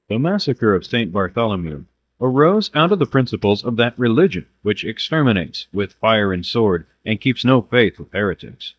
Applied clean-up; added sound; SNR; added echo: neural mask model DeepFilterNet 3.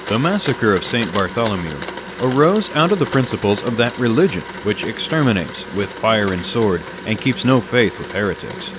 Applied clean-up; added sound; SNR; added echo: none; Domestic sounds, home sounds; 10 dB; none.